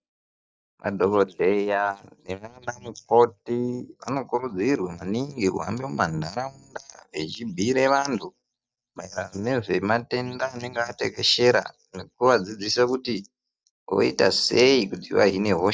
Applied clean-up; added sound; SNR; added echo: neural mask model DeepFilterNet 3.